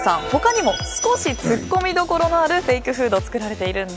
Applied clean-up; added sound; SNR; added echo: none; none; none; none.